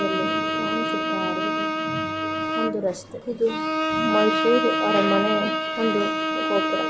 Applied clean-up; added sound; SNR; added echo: none; Bowed string instrument; -2 dB; none.